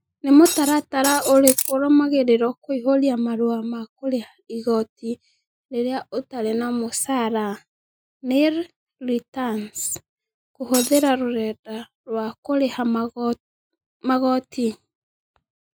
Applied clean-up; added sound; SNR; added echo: classical method Wiener filter.